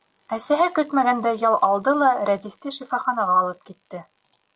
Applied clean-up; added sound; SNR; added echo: none; none; none; none.